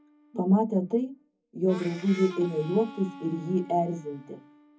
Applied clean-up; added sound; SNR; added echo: none; Harmonica; 18 dB; reverberation time 0.3 s.